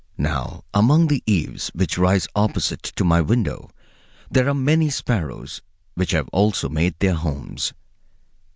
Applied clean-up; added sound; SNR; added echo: none; none; none; none.